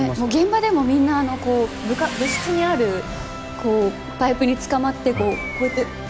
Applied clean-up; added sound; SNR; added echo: none; Motorcycle / Engine + Bird; 14 dB; none.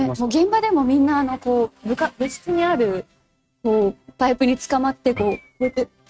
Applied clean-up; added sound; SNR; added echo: neural mask model RNNoise.